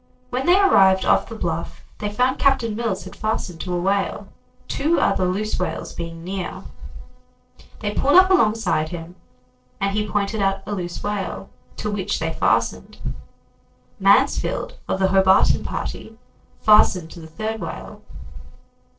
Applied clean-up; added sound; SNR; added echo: neural separator model SepFormer DNS4.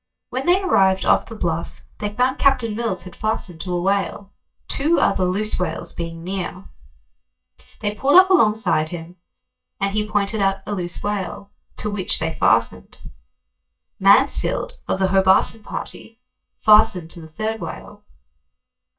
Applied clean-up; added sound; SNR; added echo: neural mask model DeepFilterNet 3.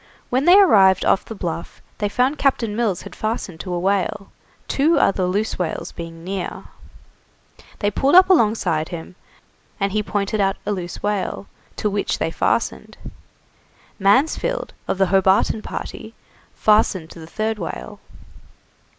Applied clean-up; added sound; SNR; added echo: none; none; none; none.